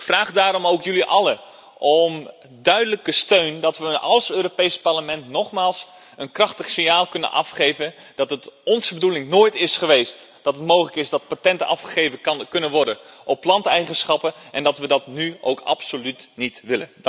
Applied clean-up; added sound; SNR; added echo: none; none; none; none.